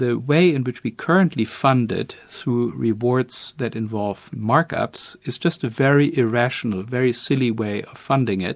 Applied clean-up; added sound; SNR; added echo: none; none; none; none.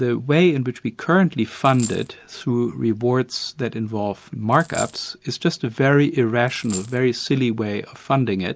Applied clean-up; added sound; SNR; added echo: none; Coin (dropping); 15 dB; none.